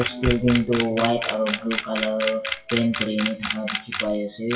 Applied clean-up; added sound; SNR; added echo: classical method WPE with log-MMSE.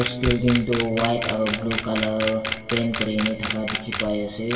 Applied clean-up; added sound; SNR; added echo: none; Camera; 6 dB; reverberation time 2.2 s.